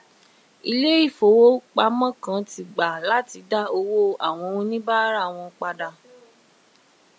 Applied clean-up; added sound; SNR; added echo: none; none; none; none.